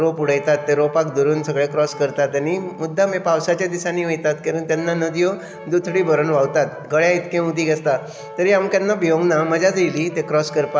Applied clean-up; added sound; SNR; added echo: none; Brass instrument; 18 dB; none.